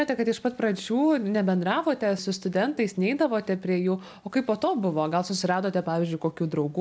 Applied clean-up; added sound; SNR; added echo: none; none; none; none.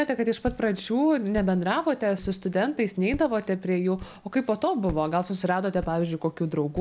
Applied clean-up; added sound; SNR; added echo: none; Walk, footsteps; 18 dB; none.